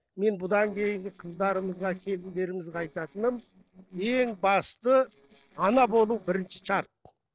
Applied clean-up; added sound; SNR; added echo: neural separator model SepFormer DNS4.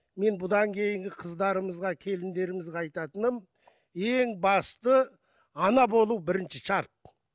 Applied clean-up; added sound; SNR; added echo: none; none; none; none.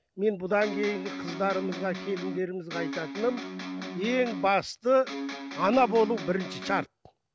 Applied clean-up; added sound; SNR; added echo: none; Electric guitar; 8 dB; none.